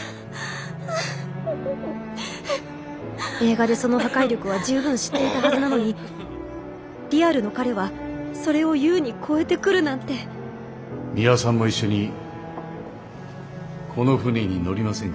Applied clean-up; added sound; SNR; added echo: none; Cough; 5 dB; none.